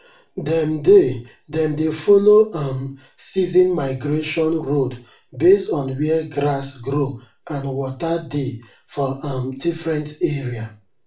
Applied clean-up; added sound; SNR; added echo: none; none; none; reverberation time 0.3 s.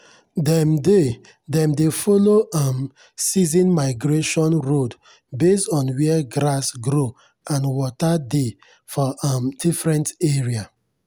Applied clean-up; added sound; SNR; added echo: none; none; none; none.